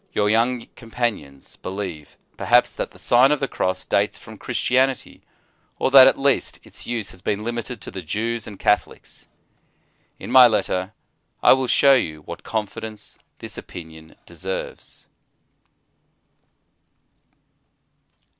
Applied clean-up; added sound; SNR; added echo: none; none; none; none.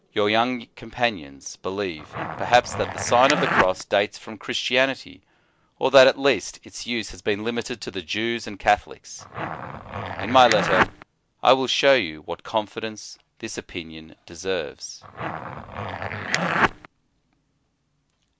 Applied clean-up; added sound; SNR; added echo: none; Zipper (clothing); 2 dB; none.